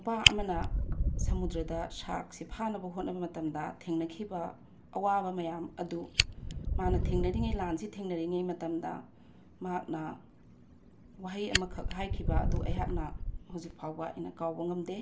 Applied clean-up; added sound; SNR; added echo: none; Fire; -1 dB; none.